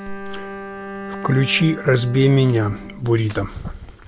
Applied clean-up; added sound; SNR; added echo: none; Bowed string instrument; 14 dB; none.